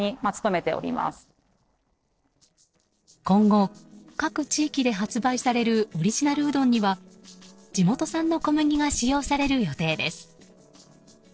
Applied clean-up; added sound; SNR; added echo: neural separator model SepFormer DNS4.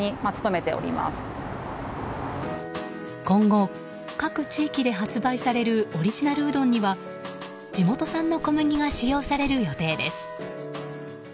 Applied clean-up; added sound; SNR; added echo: none; Dog; 17 dB; none.